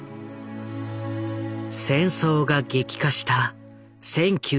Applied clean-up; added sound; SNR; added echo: none; none; none; none.